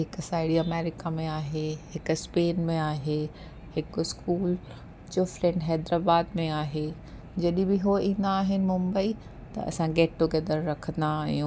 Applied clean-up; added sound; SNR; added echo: none; none; none; none.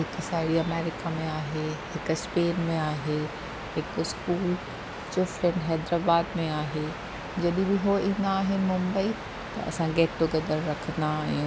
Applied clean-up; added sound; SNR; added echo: none; Waves, surf; 10 dB; none.